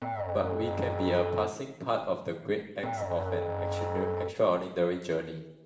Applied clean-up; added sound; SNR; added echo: none; Musical instrument; 2 dB; reverberation time 0.8 s.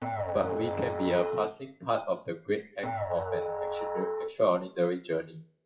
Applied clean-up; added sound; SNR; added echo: classical method WPE with log-MMSE.